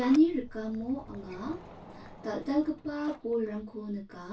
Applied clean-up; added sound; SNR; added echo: none; Sliding door; 18 dB; reverberation time 0.2 s.